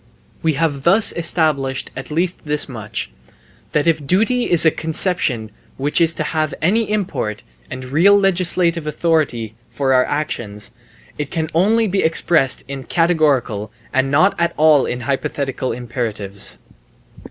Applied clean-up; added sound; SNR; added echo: none; none; none; none.